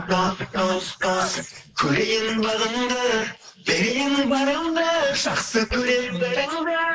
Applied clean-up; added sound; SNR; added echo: neural mask model Resemble Enhance denoiser.